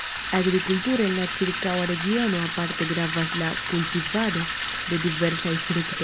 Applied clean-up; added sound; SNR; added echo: none; Sink (filling or washing) / Water tap, faucet; -1 dB; none.